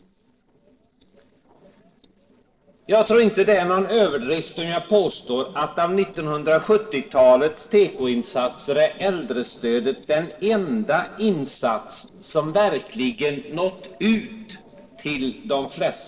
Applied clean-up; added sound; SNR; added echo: neural separator model SepFormer DNS4.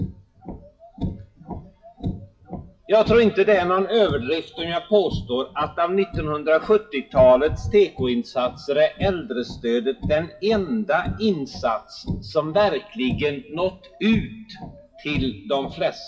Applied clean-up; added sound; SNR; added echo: classical method WPE with log-MMSE.